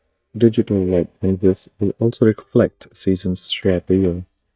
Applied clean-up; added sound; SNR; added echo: neural mask model DeepFilterNet 3.